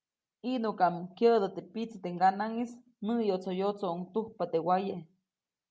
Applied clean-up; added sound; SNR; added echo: none; none; none; none.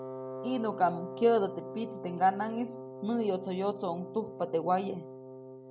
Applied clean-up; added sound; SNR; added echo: none; Wind instrument, woodwind instrument; 11 dB; none.